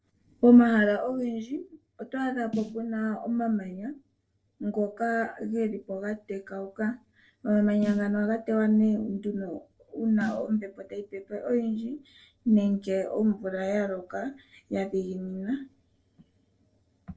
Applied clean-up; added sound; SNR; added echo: neural separator model SepFormer DNS4.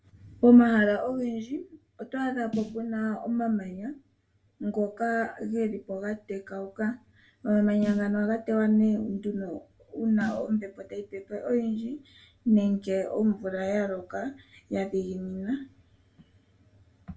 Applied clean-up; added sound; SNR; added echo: none; Snare drum; 11 dB; reverberation time 0.2 s.